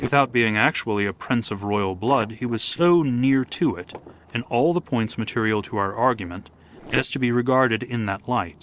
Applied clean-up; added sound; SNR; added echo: neural separator model SepFormer DNS4.